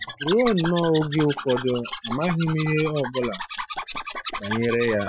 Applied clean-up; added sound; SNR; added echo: classical method Wiener filter.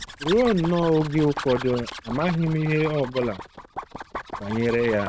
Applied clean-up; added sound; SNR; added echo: neural mask model RNNoise.